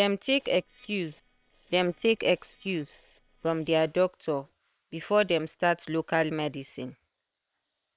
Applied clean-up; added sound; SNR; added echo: neural separator model SepFormer WHAM!.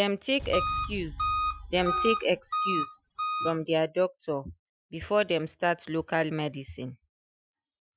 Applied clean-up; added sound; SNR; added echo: classical method Wiener filter.